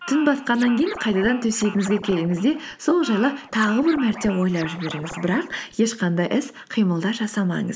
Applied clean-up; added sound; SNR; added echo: none; Scratching (performance technique); 15 dB; none.